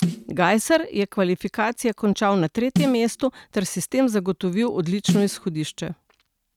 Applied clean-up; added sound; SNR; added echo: neural mask model RNNoise.